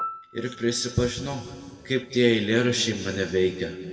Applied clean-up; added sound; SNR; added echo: none; Piano; 17 dB; reverberation time 2.0 s.